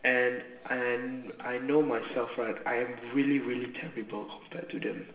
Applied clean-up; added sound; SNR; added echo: none; none; none; reverberation time 1.1 s.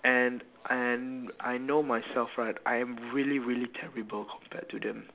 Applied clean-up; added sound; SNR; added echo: none; none; none; none.